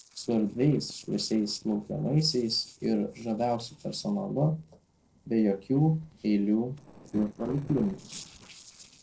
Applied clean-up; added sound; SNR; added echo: neural separator model SepFormer DNS4.